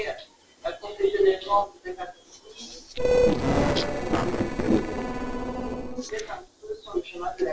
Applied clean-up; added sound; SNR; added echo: neural separator model SepFormer DNS4.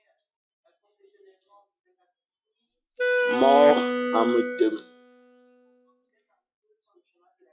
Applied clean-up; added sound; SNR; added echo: classical method log-MMSE.